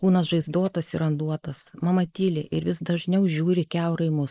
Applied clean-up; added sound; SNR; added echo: neural mask model Resemble Enhance denoiser.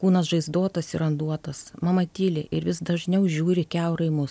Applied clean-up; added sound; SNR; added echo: none; none; none; none.